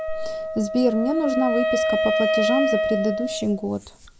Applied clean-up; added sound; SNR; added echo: none; Wind instrument, woodwind instrument; 0 dB; none.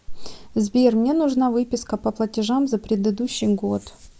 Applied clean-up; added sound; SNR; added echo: none; none; none; none.